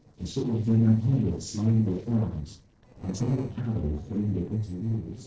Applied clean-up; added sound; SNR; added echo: neural separator model SepFormer DNS4.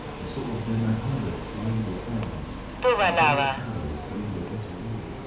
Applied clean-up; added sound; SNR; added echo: none; Subway, metro, underground; -3 dB; reverberation time 0.5 s.